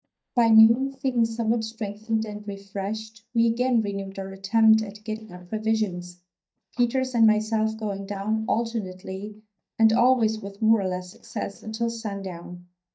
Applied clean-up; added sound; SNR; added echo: neural mask model DeepFilterNet 3.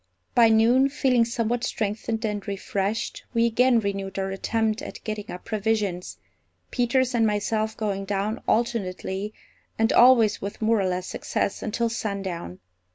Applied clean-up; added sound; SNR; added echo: none; none; none; none.